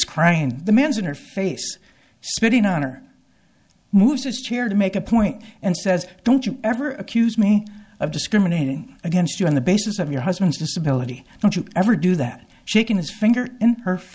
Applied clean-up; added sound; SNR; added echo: none; none; none; none.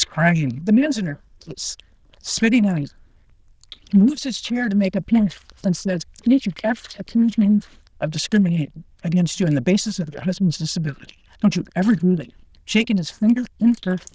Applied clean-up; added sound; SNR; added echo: neural diffusion model UNIVERSE++.